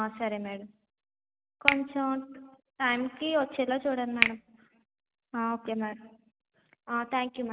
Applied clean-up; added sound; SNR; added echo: none; Finger snapping; 2 dB; none.